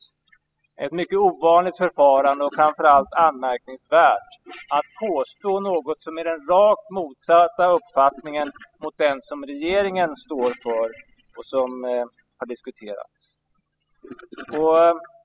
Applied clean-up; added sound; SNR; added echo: classical method spectral subtraction.